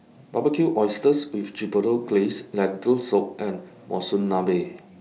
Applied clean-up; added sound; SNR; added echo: none; none; none; none.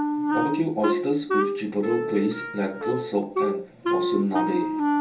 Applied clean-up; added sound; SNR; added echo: none; Wind instrument, woodwind instrument; -1 dB; reverberation time 0.2 s.